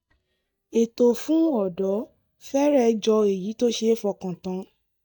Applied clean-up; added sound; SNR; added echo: neural mask model DeepFilterNet 3.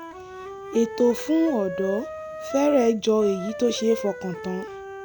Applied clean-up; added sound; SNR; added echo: none; Wind instrument, woodwind instrument; 11 dB; none.